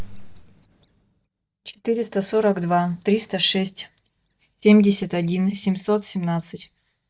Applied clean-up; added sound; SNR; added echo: neural mask model DeepFilterNet 3.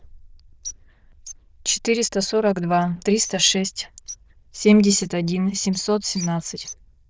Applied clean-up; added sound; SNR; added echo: neural diffusion model UNIVERSE++.